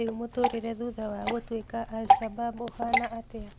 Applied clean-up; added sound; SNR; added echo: none; Drip / Water; -2 dB; none.